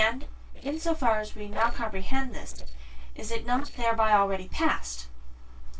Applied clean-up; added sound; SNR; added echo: neural separator model SepFormer DNS4.